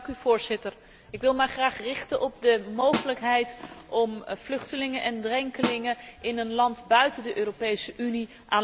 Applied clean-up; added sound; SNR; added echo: none; Snare drum; 8 dB; none.